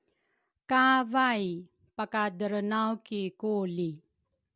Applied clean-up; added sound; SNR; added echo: none; none; none; none.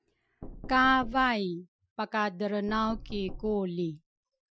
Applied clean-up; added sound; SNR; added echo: classical method Wiener filter.